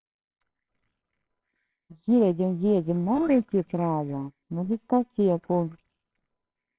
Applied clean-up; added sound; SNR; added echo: neural separator model SepFormer WHAMR!.